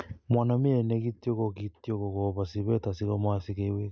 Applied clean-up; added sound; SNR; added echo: none; none; none; none.